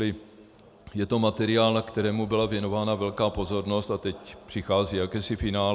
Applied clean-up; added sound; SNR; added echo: none; none; none; none.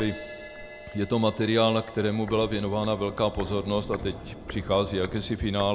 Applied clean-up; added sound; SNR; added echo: none; Walk, footsteps + Crash cymbal; 14 dB; none.